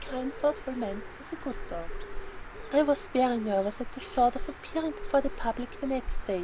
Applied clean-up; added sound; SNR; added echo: none; Bird; 6 dB; none.